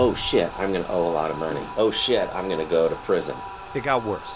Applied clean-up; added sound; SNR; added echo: none; Bathtub (filling or washing); 12 dB; none.